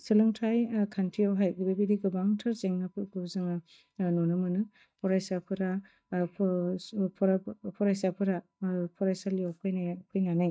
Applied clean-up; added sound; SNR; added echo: neural mask model DeepFilterNet 3.